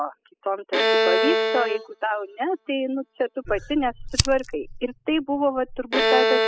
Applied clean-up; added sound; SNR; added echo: classical method spectral subtraction.